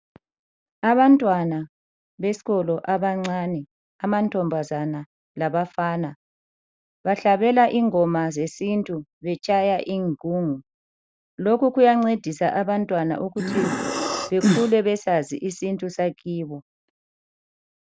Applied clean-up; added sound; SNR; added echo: none; Breathing; 0 dB; none.